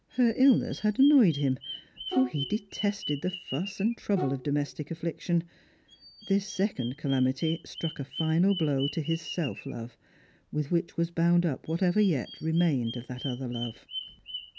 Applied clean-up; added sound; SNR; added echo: none; Bird vocalization, bird call, bird song + Bowed string instrument; 14 dB; none.